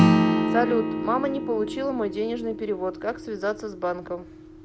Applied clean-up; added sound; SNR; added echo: none; Acoustic guitar / Strum; -2 dB; none.